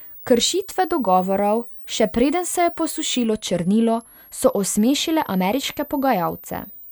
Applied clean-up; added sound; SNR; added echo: none; Camera; 18 dB; none.